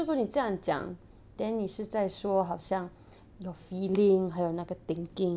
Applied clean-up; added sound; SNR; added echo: none; none; none; none.